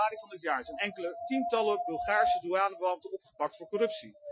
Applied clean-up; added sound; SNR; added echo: classical method Wiener filter.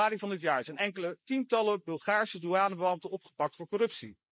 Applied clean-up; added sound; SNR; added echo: neural mask model Resemble Enhance denoiser.